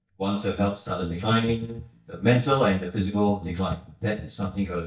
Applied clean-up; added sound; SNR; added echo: neural mask model DeepFilterNet 3.